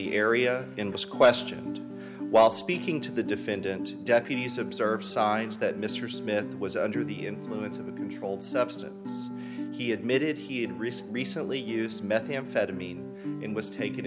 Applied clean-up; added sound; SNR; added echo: none; Guitar; 8 dB; none.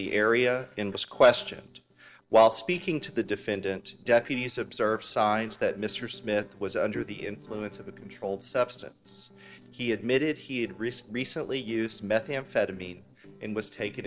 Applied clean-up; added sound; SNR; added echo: neural separator model SepFormer DNS4.